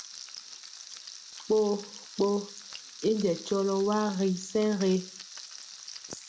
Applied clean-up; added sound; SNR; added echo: none; Frying (food); 14 dB; none.